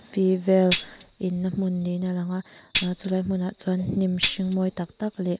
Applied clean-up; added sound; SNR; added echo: none; Tambourine; 7 dB; none.